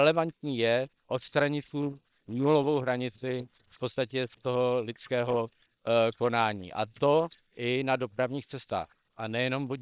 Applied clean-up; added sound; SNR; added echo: neural separator model SepFormer WHAM!.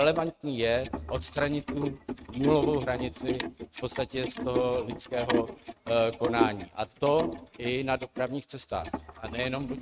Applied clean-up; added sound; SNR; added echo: neural mask model RNNoise.